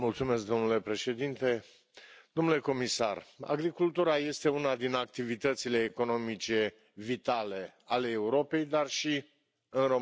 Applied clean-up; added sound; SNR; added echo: none; none; none; none.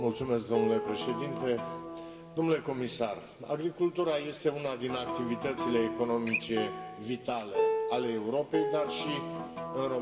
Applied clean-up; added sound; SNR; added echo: none; Acoustic guitar; 4 dB; reverberation time 2.0 s.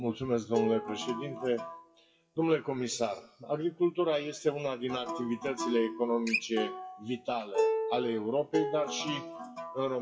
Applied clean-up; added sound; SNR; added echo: classical method WPE with log-MMSE.